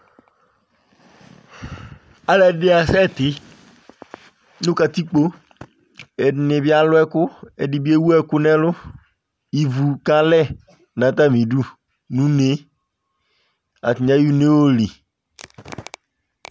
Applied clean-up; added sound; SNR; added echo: none; none; none; none.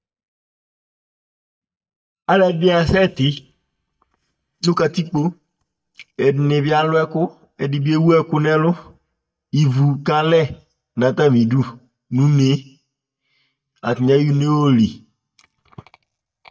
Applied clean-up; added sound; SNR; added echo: neural mask model DeepFilterNet 3.